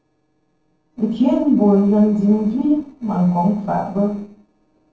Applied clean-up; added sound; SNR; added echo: neural separator model SepFormer DNS4.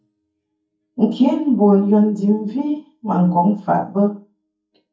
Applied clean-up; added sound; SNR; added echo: neural mask model DeepFilterNet 3.